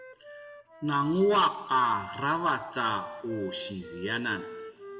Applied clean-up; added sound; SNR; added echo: none; Wind instrument, woodwind instrument; 16 dB; reverberation time 1.3 s.